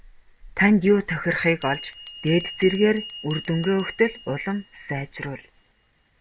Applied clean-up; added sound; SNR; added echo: none; Bell; 8 dB; none.